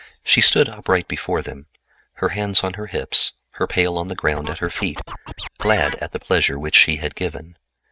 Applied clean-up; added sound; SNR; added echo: neural mask model RNNoise.